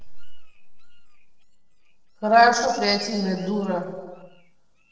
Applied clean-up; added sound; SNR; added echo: neural separator model SepFormer DNS4.